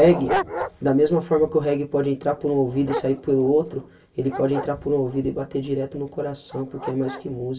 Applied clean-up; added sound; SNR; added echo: none; Dog; 11 dB; reverberation time 0.1 s.